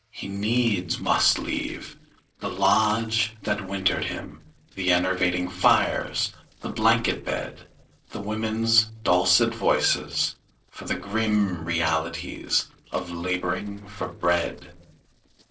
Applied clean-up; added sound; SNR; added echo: neural separator model SepFormer DNS4.